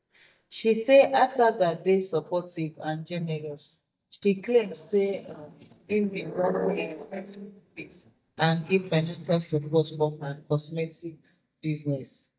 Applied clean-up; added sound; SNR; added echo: neural mask model DeepFilterNet 3.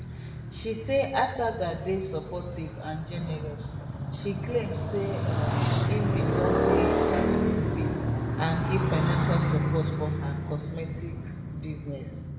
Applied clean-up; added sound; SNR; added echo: none; Motorcycle; -5 dB; reverberation time 1.0 s.